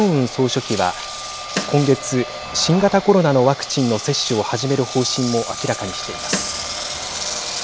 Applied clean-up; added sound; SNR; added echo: none; Snare drum + Engine; 9 dB; none.